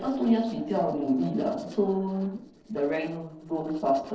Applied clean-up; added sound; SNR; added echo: neural separator model SepFormer DNS4.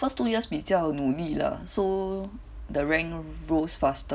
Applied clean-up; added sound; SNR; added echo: none; none; none; none.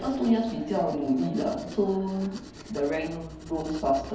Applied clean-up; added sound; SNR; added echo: none; Writing; 17 dB; reverberation time 2.0 s.